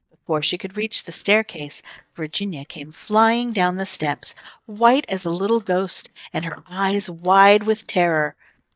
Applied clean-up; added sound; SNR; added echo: neural mask model DeepFilterNet 3.